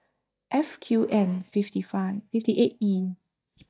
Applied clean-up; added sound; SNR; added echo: neural mask model DeepFilterNet 3.